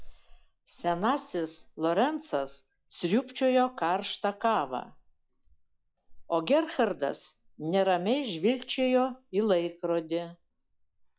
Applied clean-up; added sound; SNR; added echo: classical method log-MMSE.